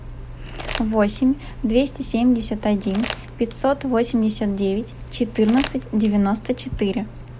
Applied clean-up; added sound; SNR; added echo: none; Crumpling, crinkling; 15 dB; none.